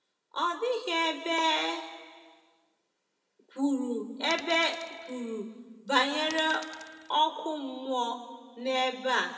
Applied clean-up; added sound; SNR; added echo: none; Coin (dropping); 17 dB; reverberation time 1.3 s.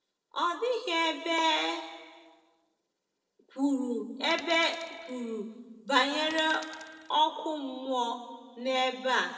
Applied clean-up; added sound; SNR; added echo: neural separator model SepFormer DNS4.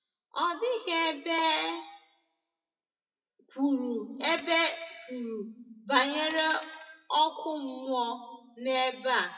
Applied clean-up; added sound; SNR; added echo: classical method WPE with log-MMSE.